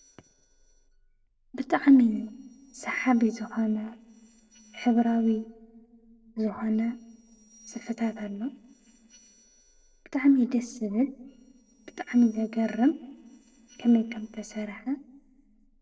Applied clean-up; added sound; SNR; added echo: neural separator model SepFormer DNS4.